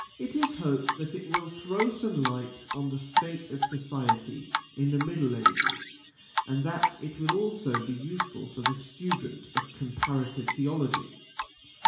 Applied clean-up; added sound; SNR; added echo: none; Drip; 0 dB; reverberation time 0.7 s.